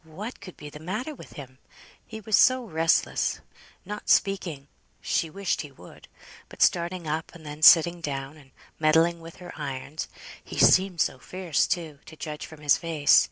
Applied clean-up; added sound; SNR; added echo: none; none; none; none.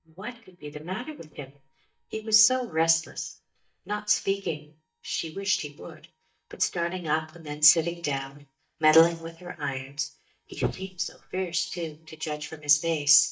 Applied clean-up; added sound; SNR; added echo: neural mask model DeepFilterNet 3.